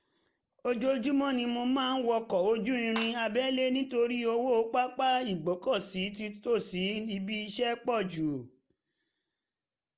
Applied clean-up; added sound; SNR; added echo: none; Clapping; 17 dB; none.